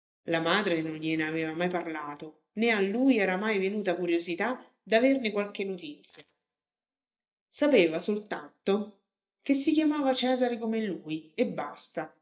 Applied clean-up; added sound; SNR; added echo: neural mask model DeepFilterNet 3.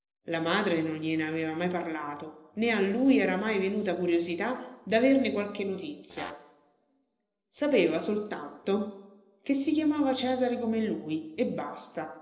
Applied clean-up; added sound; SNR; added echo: neural separator model SepFormer DNS4.